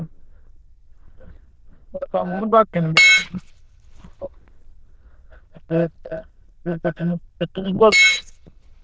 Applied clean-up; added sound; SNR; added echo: neural diffusion model UNIVERSE++.